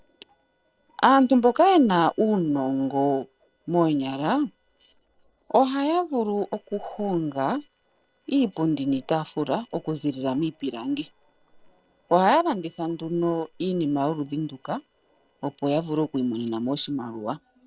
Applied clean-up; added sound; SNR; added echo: neural separator model SepFormer DNS4.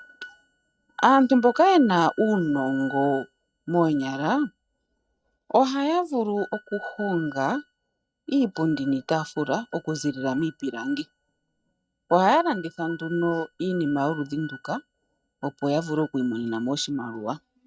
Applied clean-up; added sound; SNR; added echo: neural mask model RNNoise.